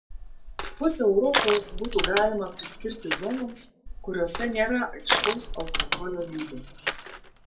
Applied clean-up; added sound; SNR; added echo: none; Crushing; 2 dB; reverberation time 0.2 s.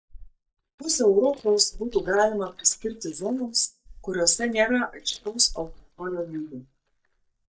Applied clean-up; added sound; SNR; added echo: neural mask model DeepFilterNet 3.